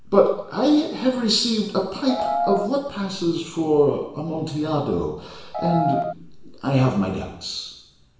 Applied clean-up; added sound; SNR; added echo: none; Piano; 0 dB; reverberation time 0.7 s.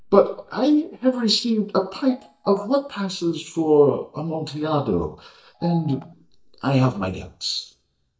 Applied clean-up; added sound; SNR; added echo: neural mask model DeepFilterNet 3.